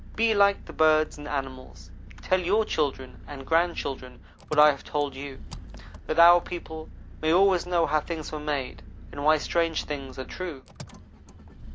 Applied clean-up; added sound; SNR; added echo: none; Engine; 14 dB; none.